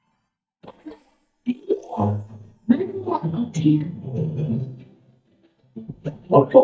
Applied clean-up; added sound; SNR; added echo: neural mask model DeepFilterNet 3.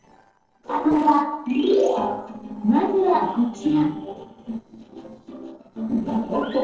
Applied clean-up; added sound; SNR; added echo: neural separator model SepFormer DNS4.